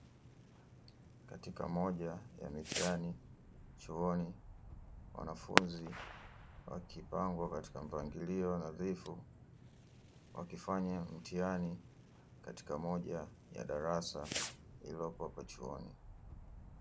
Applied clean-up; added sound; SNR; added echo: none; Fireworks; 5 dB; none.